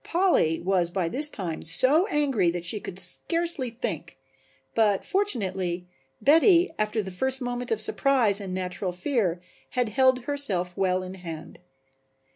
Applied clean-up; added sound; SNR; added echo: none; none; none; none.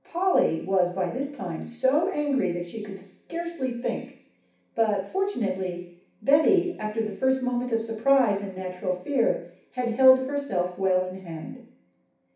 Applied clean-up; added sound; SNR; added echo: none; none; none; reverberation time 0.6 s.